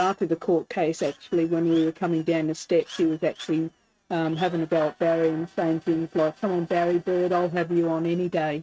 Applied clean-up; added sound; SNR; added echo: neural mask model RNNoise.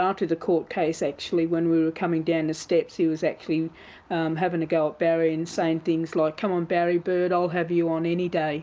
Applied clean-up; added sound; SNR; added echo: none; none; none; none.